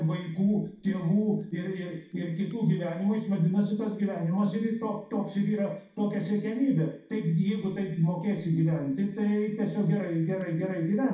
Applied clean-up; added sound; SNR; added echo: none; Bell; 18 dB; reverberation time 0.7 s.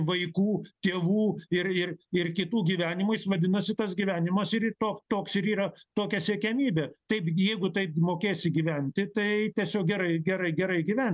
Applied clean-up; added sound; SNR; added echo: none; none; none; none.